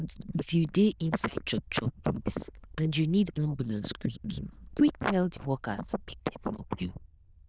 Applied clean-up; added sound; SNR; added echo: neural diffusion model UNIVERSE++.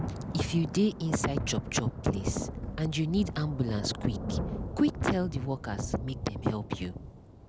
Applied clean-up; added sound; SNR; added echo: none; Thunder / Rain; 7 dB; none.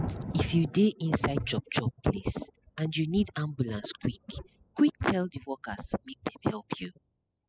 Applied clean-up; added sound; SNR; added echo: classical method spectral subtraction.